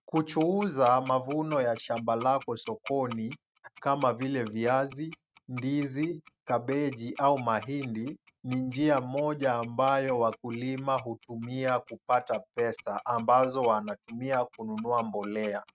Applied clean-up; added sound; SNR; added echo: neural mask model RNNoise.